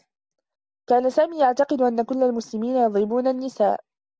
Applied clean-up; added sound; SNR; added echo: none; none; none; none.